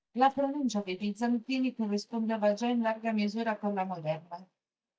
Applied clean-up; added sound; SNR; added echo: neural mask model DeepFilterNet 3.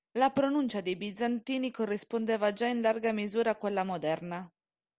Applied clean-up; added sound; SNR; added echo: none; none; none; none.